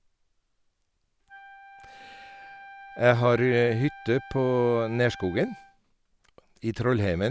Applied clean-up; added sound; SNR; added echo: none; Wind instrument, woodwind instrument; 20 dB; none.